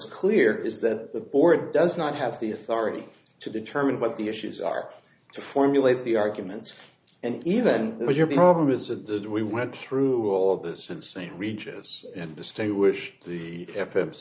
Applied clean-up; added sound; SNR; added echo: none; none; none; none.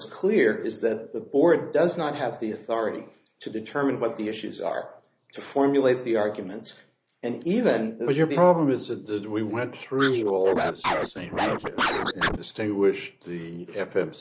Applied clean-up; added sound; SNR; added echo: neural mask model Resemble Enhance denoiser.